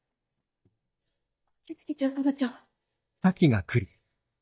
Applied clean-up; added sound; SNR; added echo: neural mask model DeepFilterNet 3.